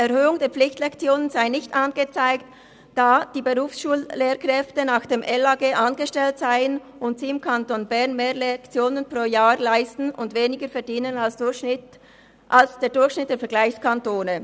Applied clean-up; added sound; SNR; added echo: none; none; none; none.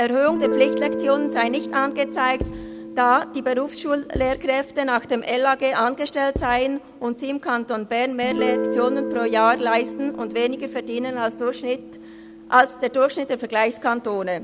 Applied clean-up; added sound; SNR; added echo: none; Guitar + Writing; 8 dB; none.